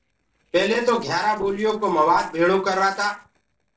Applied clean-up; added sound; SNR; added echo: neural separator model SepFormer DNS4.